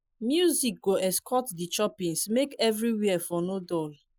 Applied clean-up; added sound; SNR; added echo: neural mask model Resemble Enhance denoiser.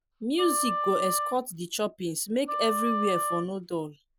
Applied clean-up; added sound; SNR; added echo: none; Wind instrument, woodwind instrument; 3 dB; none.